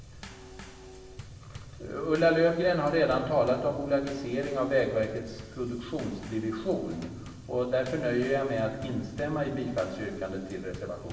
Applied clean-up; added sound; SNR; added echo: none; Bass drum / Snare drum / Drum kit; 17 dB; reverberation time 1.4 s.